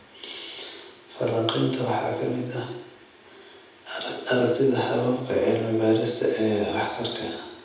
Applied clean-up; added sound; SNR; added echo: none; none; none; reverberation time 0.9 s.